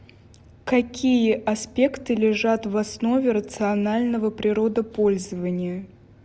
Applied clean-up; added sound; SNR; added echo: none; none; none; none.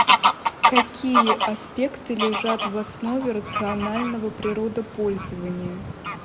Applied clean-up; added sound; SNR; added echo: none; Bird vocalization, bird call, bird song / Fowl; -2 dB; none.